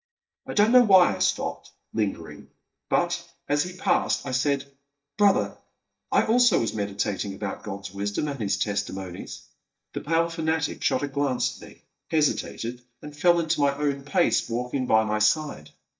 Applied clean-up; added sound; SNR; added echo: neural mask model DeepFilterNet 3.